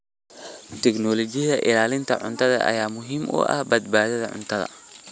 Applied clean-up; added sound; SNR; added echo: none; none; none; none.